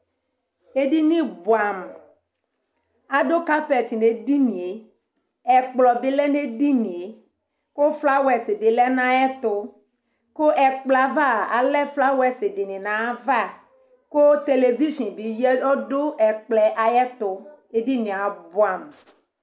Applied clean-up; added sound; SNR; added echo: none; none; none; none.